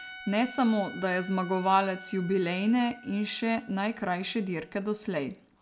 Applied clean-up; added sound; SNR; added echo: none; Trumpet; 18 dB; none.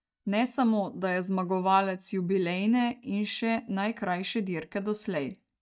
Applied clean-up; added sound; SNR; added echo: neural mask model DeepFilterNet 3.